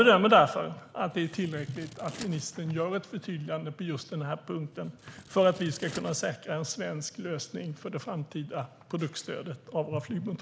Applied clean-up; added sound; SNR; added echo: none; Scissors; 18 dB; none.